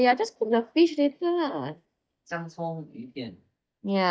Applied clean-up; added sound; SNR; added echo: neural mask model DeepFilterNet 3.